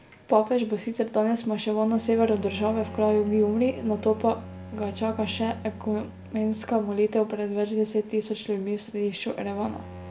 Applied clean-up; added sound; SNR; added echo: none; Bowed string instrument; 17 dB; none.